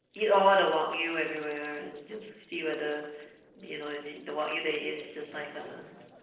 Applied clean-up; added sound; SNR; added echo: neural separator model SepFormer DNS4.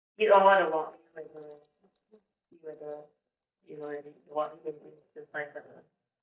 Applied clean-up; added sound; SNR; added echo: neural mask model DeepFilterNet 3.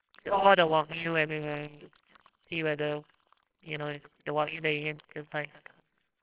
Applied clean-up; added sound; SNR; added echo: neural separator model SepFormer WHAMR!.